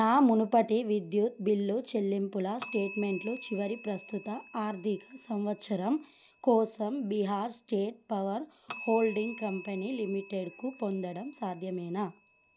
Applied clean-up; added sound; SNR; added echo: none; Bell; 13 dB; none.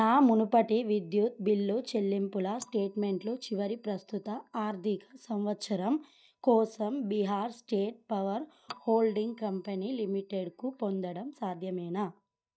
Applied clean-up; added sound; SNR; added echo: neural mask model DeepFilterNet 3.